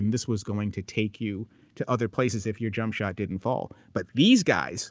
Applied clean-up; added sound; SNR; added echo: none; none; none; none.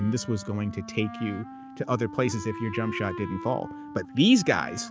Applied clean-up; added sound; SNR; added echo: none; Wind instrument, woodwind instrument; 12 dB; none.